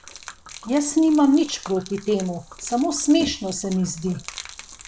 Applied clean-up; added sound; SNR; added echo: none; Gurgling / Liquid; 17 dB; none.